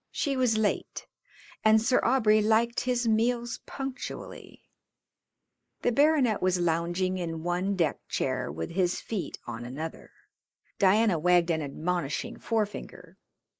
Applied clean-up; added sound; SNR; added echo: neural mask model Resemble Enhance denoiser.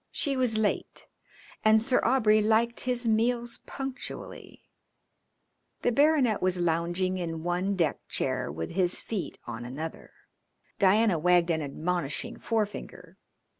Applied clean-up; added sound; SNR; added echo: none; none; none; none.